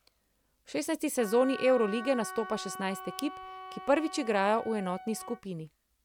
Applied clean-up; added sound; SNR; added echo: none; Wind instrument, woodwind instrument; 14 dB; none.